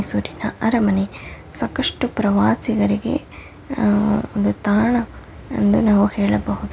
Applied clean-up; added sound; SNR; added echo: none; none; none; none.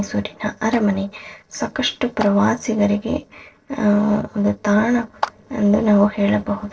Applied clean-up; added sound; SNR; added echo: neural separator model SepFormer DNS4.